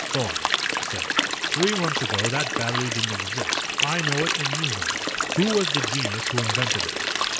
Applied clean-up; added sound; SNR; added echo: none; Stream; -3 dB; none.